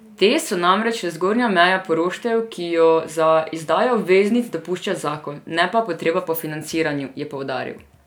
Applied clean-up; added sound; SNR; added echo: none; none; none; none.